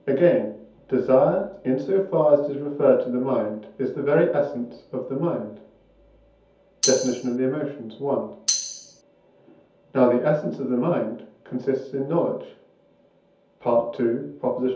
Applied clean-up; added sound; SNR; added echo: none; Tambourine; 3 dB; reverberation time 0.5 s.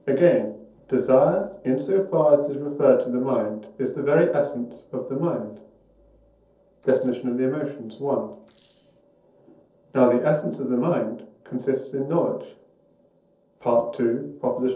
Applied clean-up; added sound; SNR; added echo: neural separator model SepFormer DNS4.